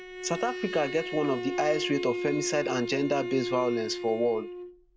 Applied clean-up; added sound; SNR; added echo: none; Bowed string instrument; 5 dB; none.